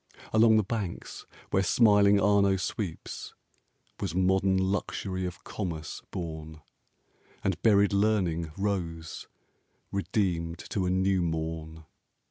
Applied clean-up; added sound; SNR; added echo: none; none; none; none.